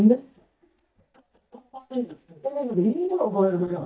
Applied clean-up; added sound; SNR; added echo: neural mask model DeepFilterNet 3.